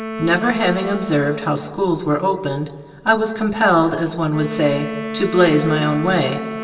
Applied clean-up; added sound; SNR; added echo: none; Wind instrument, woodwind instrument; 10 dB; reverberation time 2.2 s.